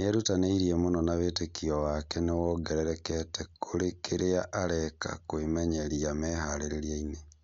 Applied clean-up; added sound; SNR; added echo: none; none; none; none.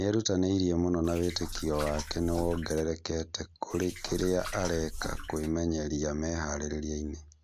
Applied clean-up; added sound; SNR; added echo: none; Liquid; 9 dB; none.